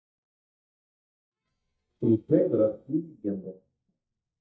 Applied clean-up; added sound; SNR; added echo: neural mask model DeepFilterNet 3.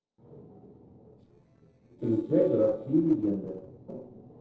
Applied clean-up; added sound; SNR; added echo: neural separator model SepFormer DNS4.